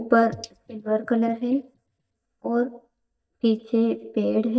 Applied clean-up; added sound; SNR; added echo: neural mask model DeepFilterNet 3.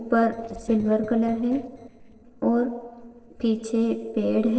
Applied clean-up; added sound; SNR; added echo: neural separator model SepFormer DNS4.